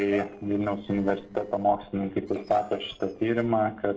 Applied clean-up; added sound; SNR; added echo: neural separator model SepFormer DNS4.